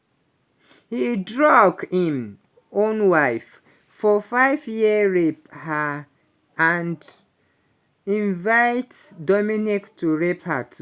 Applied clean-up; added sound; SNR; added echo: none; none; none; none.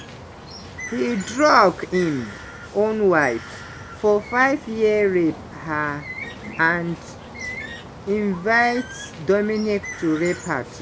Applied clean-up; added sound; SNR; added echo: none; Bird; 14 dB; none.